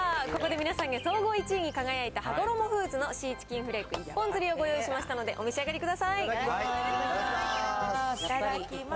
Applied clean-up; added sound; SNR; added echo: none; Bird vocalization, bird call, bird song + Clapping; 16 dB; none.